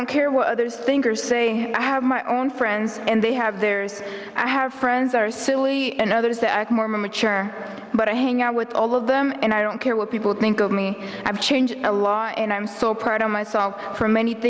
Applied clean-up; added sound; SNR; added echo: none; none; none; none.